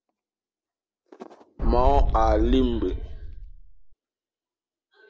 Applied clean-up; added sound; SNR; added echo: none; Boom; -4 dB; none.